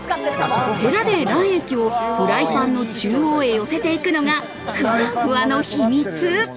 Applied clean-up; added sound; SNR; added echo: none; none; none; none.